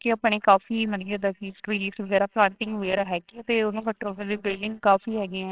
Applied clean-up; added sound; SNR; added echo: neural separator model SepFormer WHAMR!.